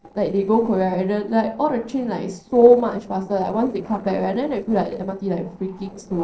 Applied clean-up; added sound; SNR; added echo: neural separator model SepFormer DNS4.